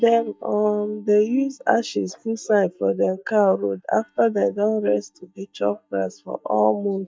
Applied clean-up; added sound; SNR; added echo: neural mask model DeepFilterNet 3.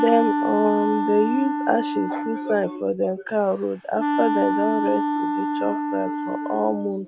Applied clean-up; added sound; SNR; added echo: none; Wind instrument, woodwind instrument; 1 dB; none.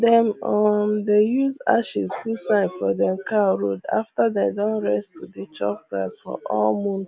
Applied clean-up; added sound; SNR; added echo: none; none; none; none.